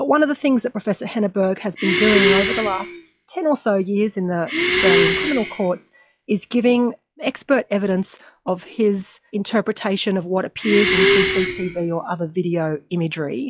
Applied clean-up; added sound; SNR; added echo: classical method log-MMSE.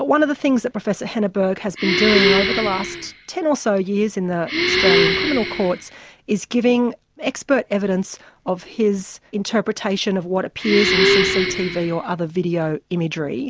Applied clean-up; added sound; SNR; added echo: none; Breathing; 0 dB; none.